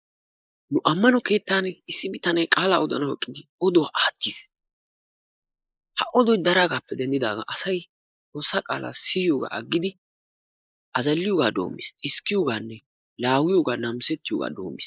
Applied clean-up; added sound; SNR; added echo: neural mask model Resemble Enhance denoiser.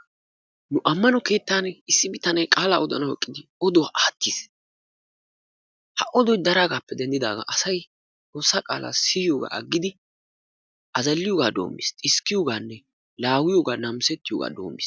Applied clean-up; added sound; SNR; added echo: none; none; none; none.